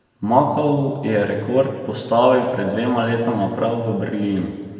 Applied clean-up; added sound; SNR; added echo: none; none; none; reverberation time 1.9 s.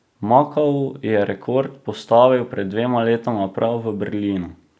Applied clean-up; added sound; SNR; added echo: none; none; none; none.